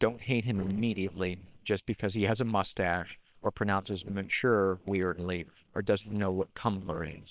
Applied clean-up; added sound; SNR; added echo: neural separator model SepFormer WHAM!.